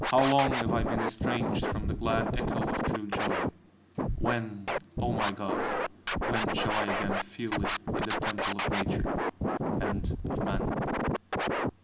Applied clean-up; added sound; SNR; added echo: none; Scratching (performance technique); -3 dB; none.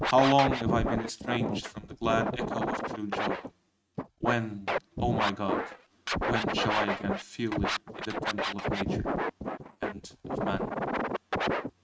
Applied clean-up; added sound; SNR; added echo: neural mask model RNNoise.